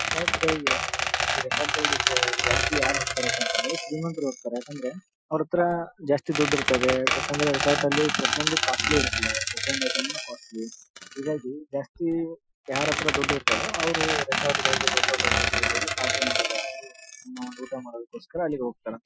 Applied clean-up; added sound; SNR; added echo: classical method Wiener filter.